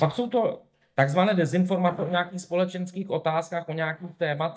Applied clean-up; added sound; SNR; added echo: neural mask model DeepFilterNet 3.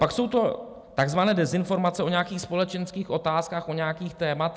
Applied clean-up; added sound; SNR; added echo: none; none; none; none.